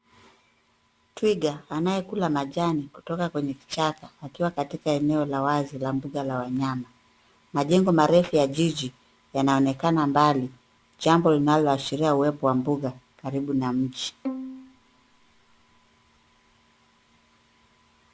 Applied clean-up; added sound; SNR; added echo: none; Bowed string instrument; 12 dB; none.